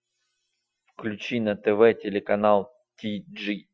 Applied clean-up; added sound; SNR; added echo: classical method Wiener filter.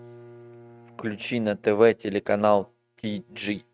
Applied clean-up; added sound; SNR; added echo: neural mask model RNNoise.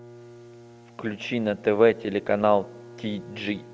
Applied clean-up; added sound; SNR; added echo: none; Bowed string instrument; 20 dB; none.